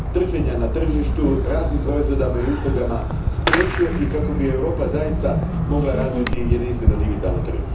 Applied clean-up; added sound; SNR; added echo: none; Fireworks; -2 dB; reverberation time 0.7 s.